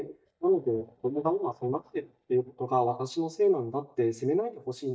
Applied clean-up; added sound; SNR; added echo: neural mask model DeepFilterNet 3.